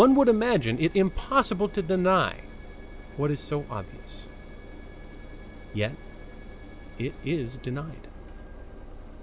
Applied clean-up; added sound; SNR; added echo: none; Engine; 14 dB; none.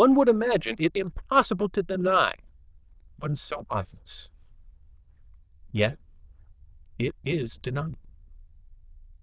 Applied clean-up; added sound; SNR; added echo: neural diffusion model UNIVERSE++.